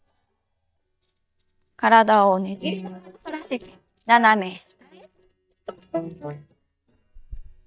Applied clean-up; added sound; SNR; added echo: neural mask model DeepFilterNet 3.